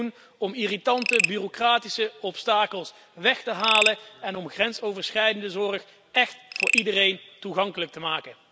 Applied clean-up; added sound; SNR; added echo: none; Frog; 5 dB; none.